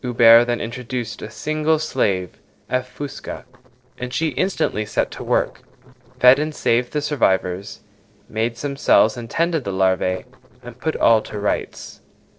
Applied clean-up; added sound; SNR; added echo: neural separator model SepFormer DNS4.